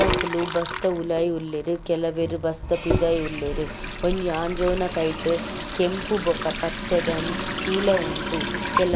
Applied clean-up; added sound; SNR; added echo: none; Sink (filling or washing) / Water tap, faucet; 3 dB; none.